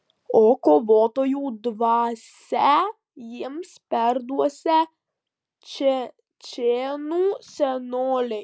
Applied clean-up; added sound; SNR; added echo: none; none; none; none.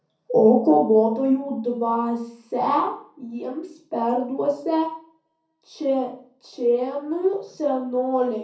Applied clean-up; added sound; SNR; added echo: none; none; none; reverberation time 0.5 s.